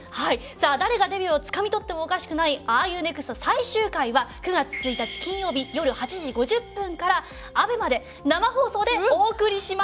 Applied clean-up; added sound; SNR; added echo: none; none; none; none.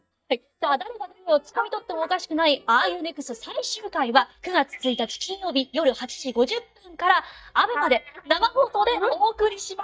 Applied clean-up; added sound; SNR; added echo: neural mask model DeepFilterNet 3.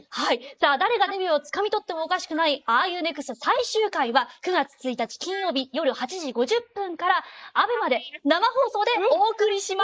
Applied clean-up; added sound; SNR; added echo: neural mask model Resemble Enhance denoiser.